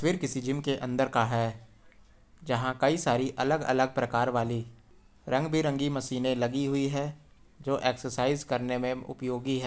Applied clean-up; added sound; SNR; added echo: none; none; none; none.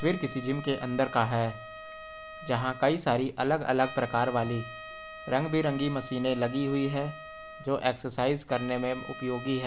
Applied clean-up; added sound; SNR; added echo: none; Trumpet; 14 dB; none.